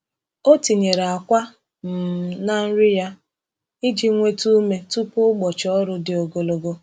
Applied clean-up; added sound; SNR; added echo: none; none; none; none.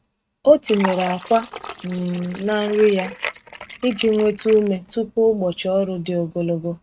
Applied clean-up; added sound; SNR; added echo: neural mask model RNNoise.